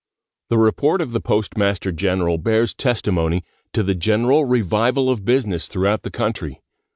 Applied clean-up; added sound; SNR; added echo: none; none; none; none.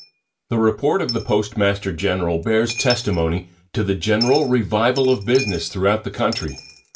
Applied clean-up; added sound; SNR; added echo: none; Coin (dropping); 14 dB; reverberation time 0.2 s.